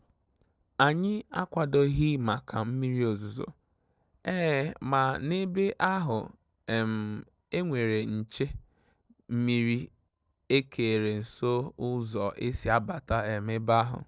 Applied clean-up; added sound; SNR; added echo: none; none; none; none.